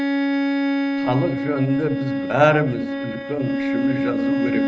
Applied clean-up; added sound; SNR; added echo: neural mask model RNNoise.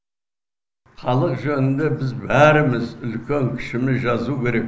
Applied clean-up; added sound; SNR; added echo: none; none; none; none.